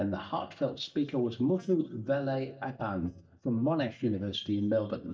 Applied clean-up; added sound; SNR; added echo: neural mask model DeepFilterNet 3.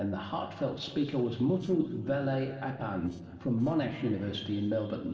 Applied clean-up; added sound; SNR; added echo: neural separator model SepFormer DNS4.